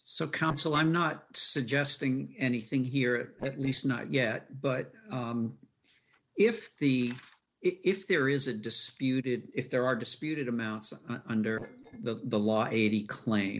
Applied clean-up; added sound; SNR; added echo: neural separator model SepFormer DNS4.